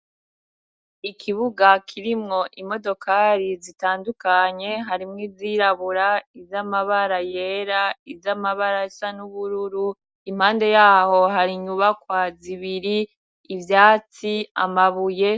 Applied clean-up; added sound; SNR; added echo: none; none; none; none.